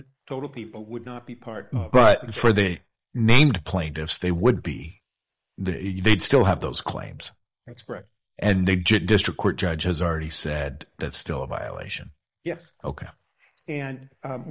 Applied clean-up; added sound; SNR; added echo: neural mask model Resemble Enhance denoiser.